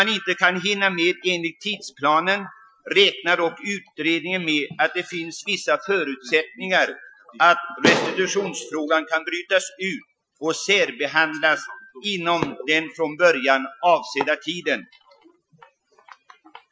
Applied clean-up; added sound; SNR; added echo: classical method Wiener filter.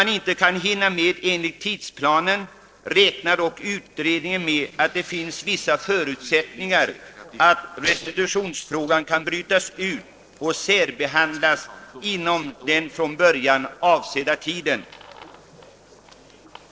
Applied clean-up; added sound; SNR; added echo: neural separator model SepFormer DNS4.